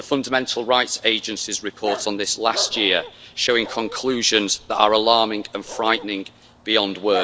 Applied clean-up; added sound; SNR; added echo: none; Bark + Dog; 15 dB; none.